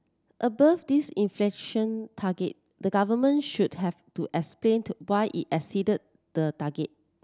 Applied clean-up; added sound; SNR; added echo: none; none; none; none.